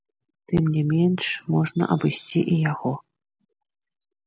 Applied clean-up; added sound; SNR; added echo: none; none; none; none.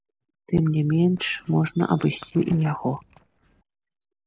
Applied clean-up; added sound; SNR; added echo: neural separator model SepFormer DNS4.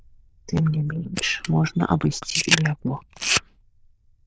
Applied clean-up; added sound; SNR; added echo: neural diffusion model UNIVERSE++.